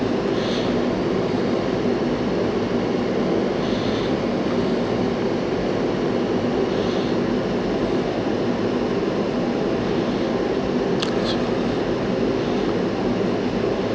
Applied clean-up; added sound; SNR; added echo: none; none; none; none.